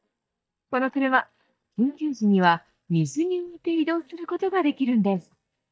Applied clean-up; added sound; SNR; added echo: neural mask model DeepFilterNet 3.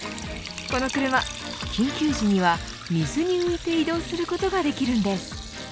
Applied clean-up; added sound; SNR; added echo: none; Liquid; 13 dB; none.